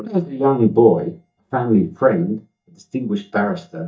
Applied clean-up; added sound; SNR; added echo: neural mask model DeepFilterNet 3.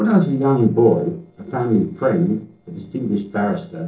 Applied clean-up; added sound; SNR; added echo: neural separator model SepFormer DNS4.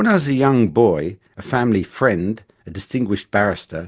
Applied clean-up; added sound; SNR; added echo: none; none; none; none.